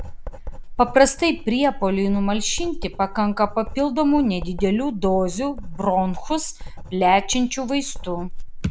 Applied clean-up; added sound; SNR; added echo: none; Writing; 9 dB; none.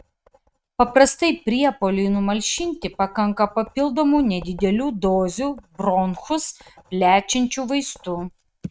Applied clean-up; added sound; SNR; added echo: neural mask model RNNoise.